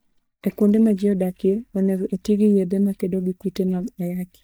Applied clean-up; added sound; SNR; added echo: neural mask model DeepFilterNet 3.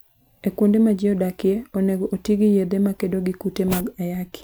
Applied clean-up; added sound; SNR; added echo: none; none; none; none.